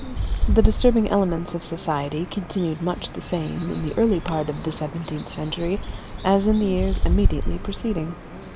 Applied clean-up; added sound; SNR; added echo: none; Bird; 1 dB; none.